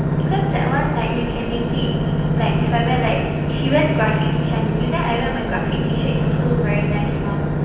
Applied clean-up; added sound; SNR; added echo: none; Engine / Boat, Water vehicle; -5 dB; reverberation time 1.1 s.